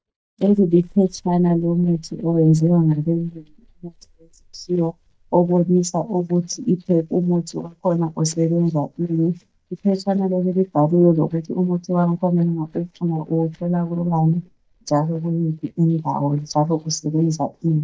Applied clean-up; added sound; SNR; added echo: neural mask model DeepFilterNet 3.